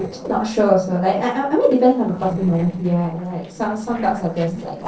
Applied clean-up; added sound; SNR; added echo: neural separator model SepFormer DNS4.